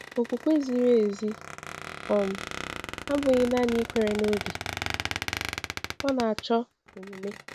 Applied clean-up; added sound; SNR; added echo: none; Squeak; 9 dB; none.